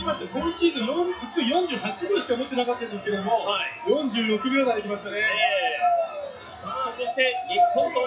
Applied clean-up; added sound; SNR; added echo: classical method WPE with log-MMSE.